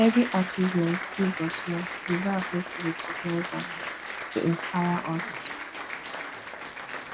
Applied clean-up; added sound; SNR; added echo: none; Applause; 7 dB; none.